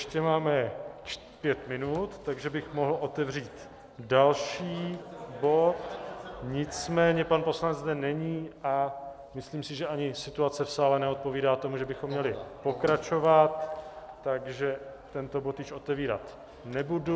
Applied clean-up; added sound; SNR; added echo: none; none; none; none.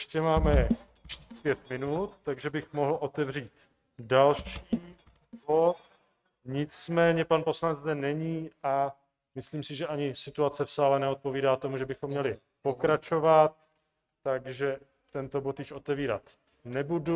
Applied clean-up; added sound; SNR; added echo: neural mask model RNNoise.